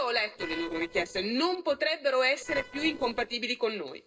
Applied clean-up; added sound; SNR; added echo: neural separator model SepFormer DNS4.